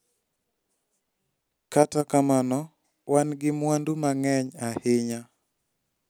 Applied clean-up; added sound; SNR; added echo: none; none; none; none.